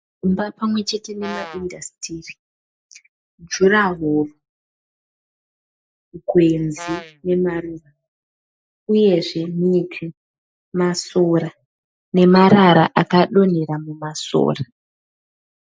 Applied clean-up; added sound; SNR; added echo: neural mask model Resemble Enhance denoiser.